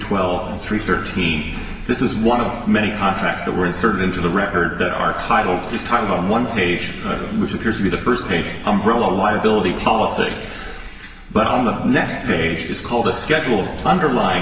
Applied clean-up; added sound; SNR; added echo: none; none; none; reverberation time 1.4 s.